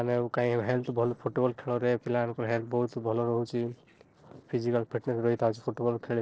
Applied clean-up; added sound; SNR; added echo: neural separator model SepFormer DNS4.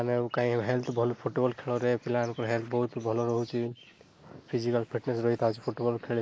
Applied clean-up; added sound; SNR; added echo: neural mask model Resemble Enhance denoiser.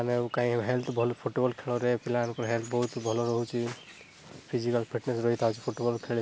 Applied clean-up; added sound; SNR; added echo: none; none; none; none.